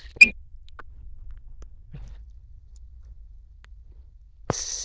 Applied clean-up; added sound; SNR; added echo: neural diffusion model UNIVERSE++.